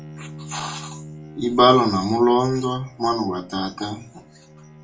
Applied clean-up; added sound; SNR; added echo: none; Bowed string instrument; 19 dB; reverberation time 0.2 s.